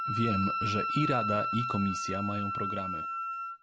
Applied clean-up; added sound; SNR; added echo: none; Wind instrument, woodwind instrument; 0 dB; none.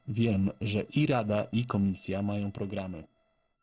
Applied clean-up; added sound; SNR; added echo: neural separator model SepFormer DNS4.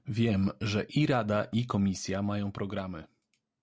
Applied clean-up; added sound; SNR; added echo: none; none; none; none.